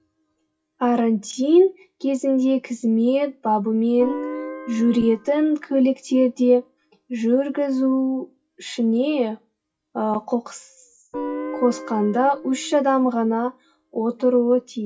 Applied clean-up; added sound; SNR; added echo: classical method WPE with log-MMSE.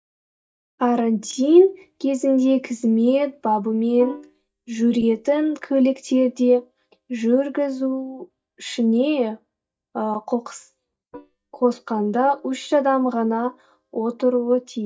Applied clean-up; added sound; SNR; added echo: neural mask model DeepFilterNet 3.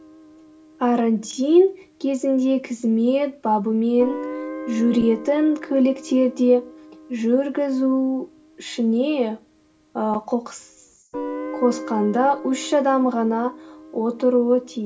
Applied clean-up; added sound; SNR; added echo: none; Guitar; 15 dB; reverberation time 0.2 s.